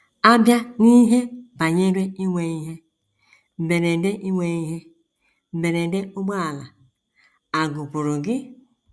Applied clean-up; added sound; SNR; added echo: none; none; none; none.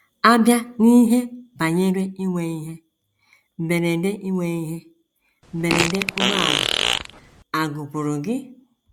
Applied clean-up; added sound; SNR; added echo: none; Fart; 1 dB; none.